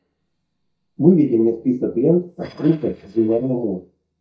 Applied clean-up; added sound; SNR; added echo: neural mask model DeepFilterNet 3.